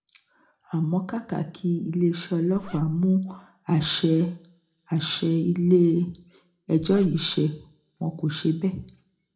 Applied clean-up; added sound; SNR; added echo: none; Zipper (clothing); 18 dB; reverberation time 0.4 s.